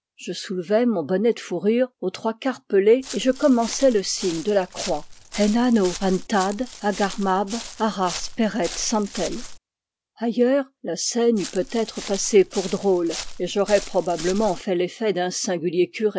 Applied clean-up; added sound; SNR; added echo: none; Walk, footsteps; 13 dB; none.